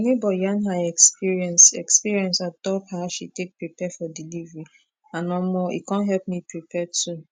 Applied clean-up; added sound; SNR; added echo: none; none; none; none.